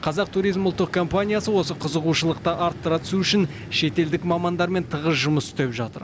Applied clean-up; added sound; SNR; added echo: none; Vehicle; 14 dB; none.